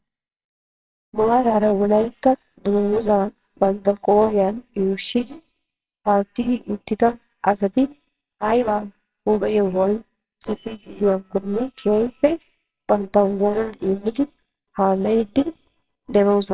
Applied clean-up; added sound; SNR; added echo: neural separator model SepFormer WHAMR!.